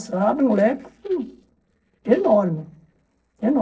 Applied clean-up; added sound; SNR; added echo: neural separator model SepFormer DNS4.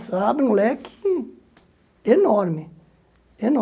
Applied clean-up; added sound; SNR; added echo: none; none; none; none.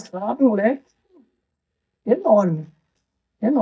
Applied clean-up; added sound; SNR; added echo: neural mask model DeepFilterNet 3.